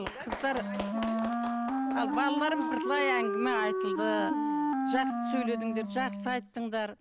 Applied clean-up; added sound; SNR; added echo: none; Wind instrument, woodwind instrument; -1 dB; none.